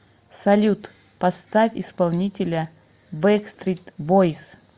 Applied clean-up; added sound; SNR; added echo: none; none; none; none.